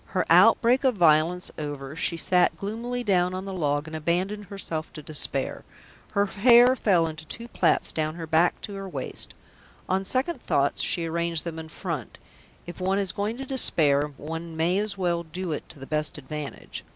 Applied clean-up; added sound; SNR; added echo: none; none; none; none.